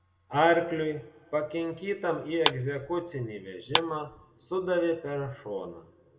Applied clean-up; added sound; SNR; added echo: none; Clapping; 2 dB; reverberation time 2.2 s.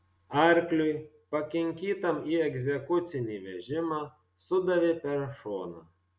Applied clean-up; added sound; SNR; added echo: none; none; none; none.